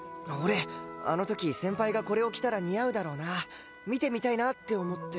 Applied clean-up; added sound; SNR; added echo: none; none; none; none.